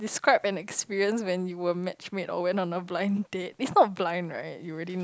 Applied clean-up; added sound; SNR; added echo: none; none; none; none.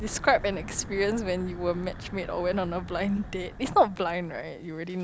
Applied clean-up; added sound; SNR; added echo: none; Wind / Breathing; 13 dB; none.